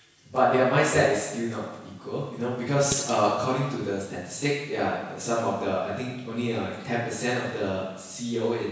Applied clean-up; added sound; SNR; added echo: none; Dishes, pots, and pans; 12 dB; reverberation time 1.1 s.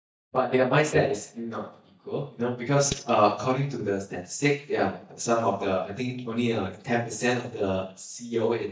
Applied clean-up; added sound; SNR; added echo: neural mask model DeepFilterNet 3.